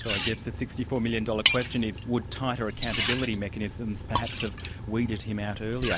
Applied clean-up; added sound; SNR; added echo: none; Liquid; 3 dB; none.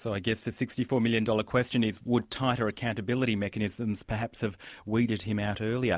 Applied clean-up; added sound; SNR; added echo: none; none; none; none.